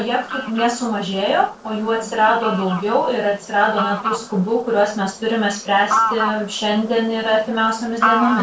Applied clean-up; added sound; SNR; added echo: neural separator model SepFormer DNS4.